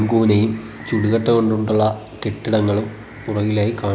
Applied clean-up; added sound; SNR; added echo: none; none; none; none.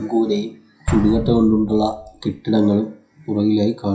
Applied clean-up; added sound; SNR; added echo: classical method WPE with log-MMSE.